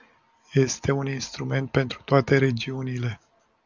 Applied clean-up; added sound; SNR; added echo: none; none; none; none.